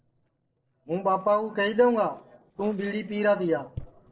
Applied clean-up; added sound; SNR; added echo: neural separator model SepFormer DNS4.